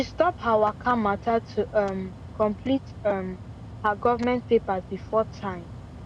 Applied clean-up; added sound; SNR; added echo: none; Mechanical fan; 14 dB; none.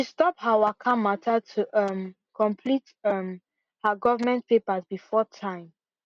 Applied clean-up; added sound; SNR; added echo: none; none; none; none.